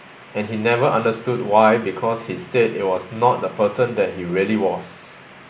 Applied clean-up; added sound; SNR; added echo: none; none; none; none.